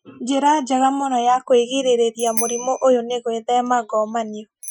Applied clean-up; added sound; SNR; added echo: classical method Wiener filter.